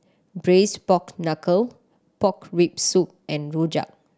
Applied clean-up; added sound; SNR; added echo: none; none; none; none.